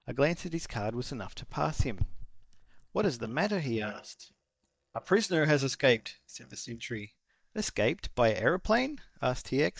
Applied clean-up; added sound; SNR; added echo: neural mask model DeepFilterNet 3.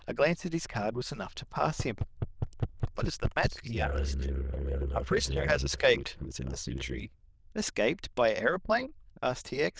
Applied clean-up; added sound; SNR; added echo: neural diffusion model UNIVERSE++.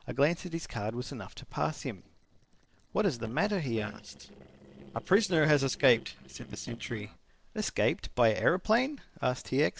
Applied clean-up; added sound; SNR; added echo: neural separator model SepFormer DNS4.